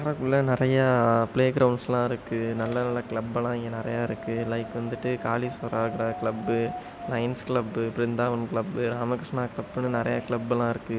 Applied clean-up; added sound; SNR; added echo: none; Wind; 17 dB; none.